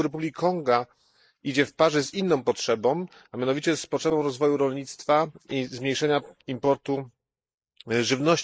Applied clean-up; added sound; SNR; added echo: neural mask model Resemble Enhance denoiser.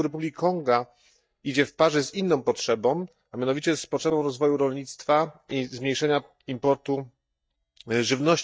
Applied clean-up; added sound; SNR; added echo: neural mask model DeepFilterNet 3.